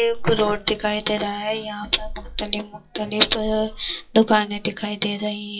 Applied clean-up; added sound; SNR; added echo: classical method WPE with log-MMSE.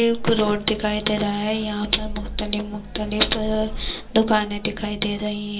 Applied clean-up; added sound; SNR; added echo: none; Microwave oven; 18 dB; reverberation time 0.2 s.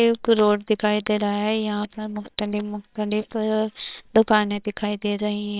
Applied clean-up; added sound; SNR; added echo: neural separator model SepFormer WHAMR!.